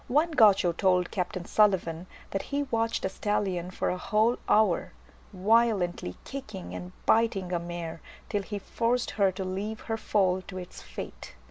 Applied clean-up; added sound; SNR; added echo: none; none; none; none.